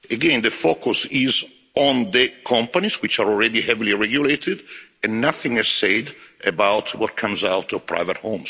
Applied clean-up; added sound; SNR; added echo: none; none; none; none.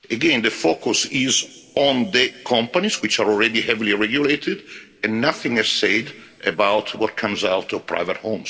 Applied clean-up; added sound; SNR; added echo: none; none; none; reverberation time 2.1 s.